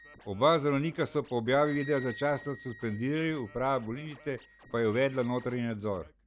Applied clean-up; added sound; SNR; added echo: none; Scratching (performance technique) + Wind instrument, woodwind instrument; 20 dB; none.